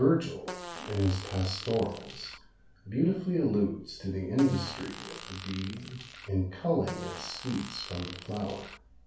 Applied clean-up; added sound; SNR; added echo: none; Fart; 13 dB; reverberation time 0.3 s.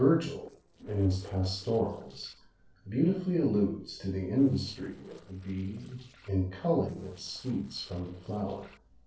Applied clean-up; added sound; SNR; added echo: neural separator model SepFormer DNS4.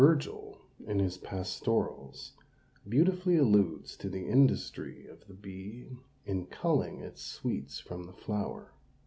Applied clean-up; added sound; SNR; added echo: none; none; none; none.